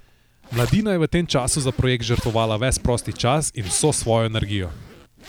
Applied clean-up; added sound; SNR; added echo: none; Zipper (clothing); 19 dB; none.